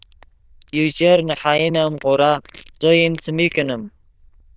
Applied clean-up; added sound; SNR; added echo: neural diffusion model UNIVERSE++.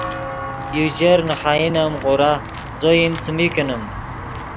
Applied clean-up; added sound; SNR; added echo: none; Walk, footsteps / Bell; 10 dB; none.